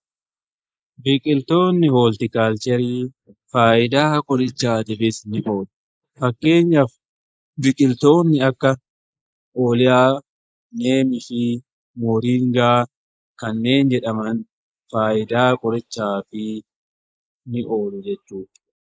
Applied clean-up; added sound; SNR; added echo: neural mask model Resemble Enhance denoiser.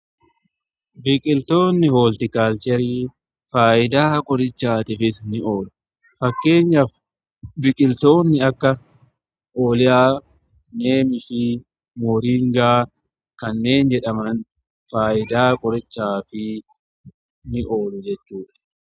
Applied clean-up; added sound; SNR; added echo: none; none; none; none.